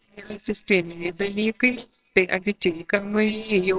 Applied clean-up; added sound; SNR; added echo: neural separator model SepFormer WHAMR!.